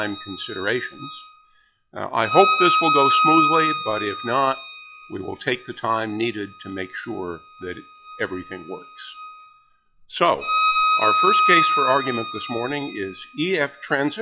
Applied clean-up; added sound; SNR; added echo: classical method log-MMSE.